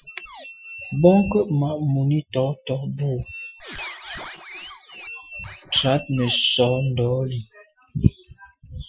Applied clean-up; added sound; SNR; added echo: classical method Wiener filter.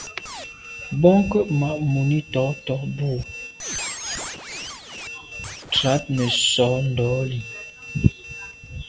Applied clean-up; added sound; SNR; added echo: none; Squeak; 13 dB; none.